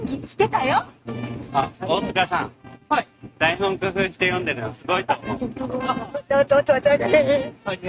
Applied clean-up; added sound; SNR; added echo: neural mask model RNNoise.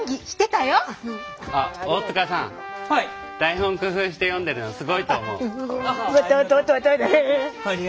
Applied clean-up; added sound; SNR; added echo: none; none; none; none.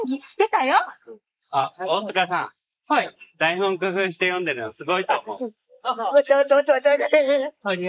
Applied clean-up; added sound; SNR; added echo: neural mask model Resemble Enhance denoiser.